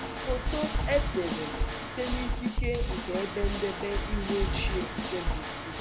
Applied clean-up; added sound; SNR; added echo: none; Water / Mechanisms + Drum / Drum kit; -3 dB; none.